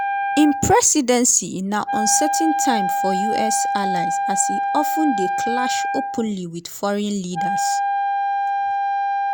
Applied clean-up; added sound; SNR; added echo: none; Wind instrument, woodwind instrument; 0 dB; none.